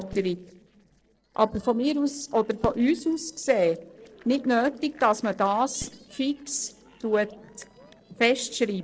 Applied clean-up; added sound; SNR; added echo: neural separator model SepFormer DNS4.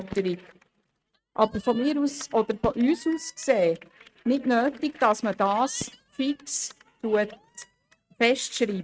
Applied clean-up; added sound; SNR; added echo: neural mask model RNNoise.